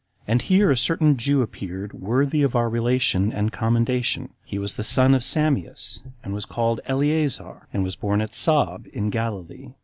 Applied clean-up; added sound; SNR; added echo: none; none; none; none.